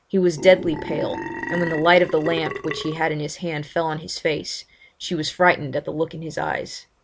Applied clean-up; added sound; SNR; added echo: none; Burping, eructation; 8 dB; none.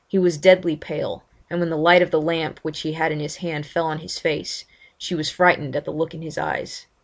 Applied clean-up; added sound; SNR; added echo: none; none; none; none.